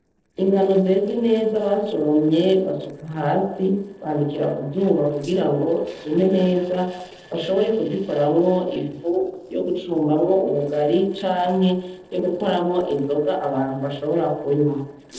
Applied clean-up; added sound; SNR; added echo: neural separator model SepFormer DNS4.